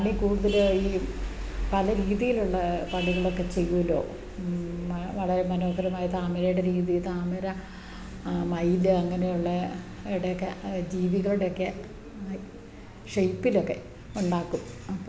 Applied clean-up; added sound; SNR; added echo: none; none; none; none.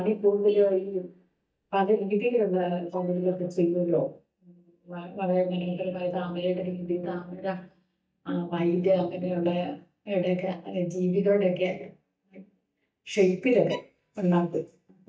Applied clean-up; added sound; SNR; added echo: neural mask model DeepFilterNet 3.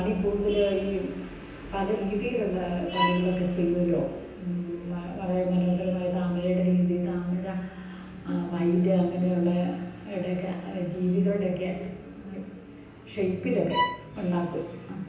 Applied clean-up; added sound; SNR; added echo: none; Bowed string instrument; 3 dB; reverberation time 0.9 s.